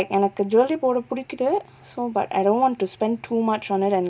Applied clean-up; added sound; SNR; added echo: none; none; none; none.